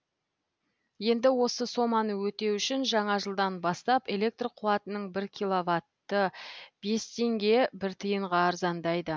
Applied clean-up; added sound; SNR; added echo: none; none; none; none.